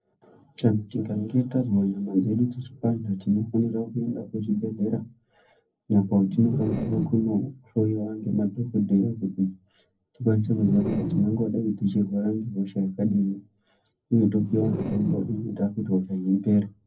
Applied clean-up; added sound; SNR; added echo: neural separator model SepFormer DNS4.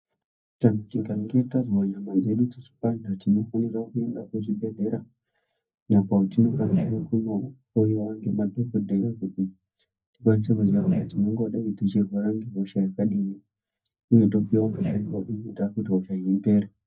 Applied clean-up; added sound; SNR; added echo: neural mask model DeepFilterNet 3.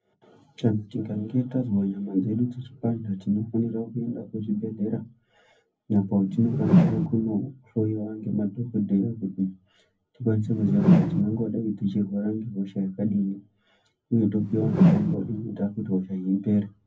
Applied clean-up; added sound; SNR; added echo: none; Whoosh, swoosh, swish; -4 dB; reverberation time 0.3 s.